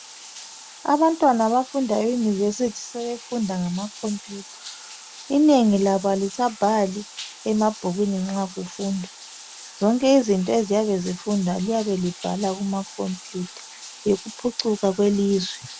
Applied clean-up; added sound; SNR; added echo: none; Bathtub (filling or washing); 18 dB; none.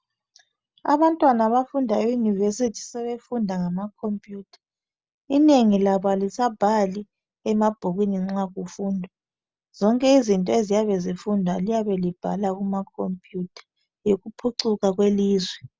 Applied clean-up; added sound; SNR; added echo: none; none; none; none.